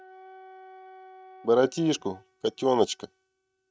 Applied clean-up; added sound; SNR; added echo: neural mask model RNNoise.